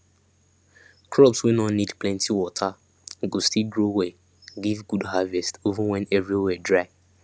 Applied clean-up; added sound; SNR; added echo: none; none; none; none.